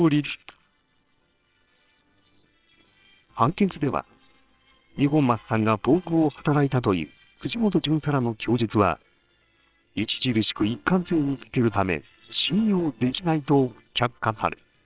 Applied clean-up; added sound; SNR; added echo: neural separator model SepFormer WHAMR!.